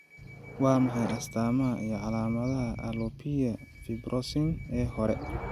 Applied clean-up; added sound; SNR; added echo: none; Subway, metro, underground / Door; 15 dB; none.